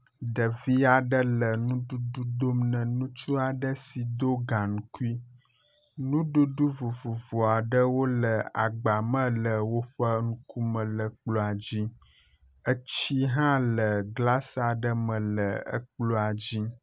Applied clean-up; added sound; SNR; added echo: none; none; none; none.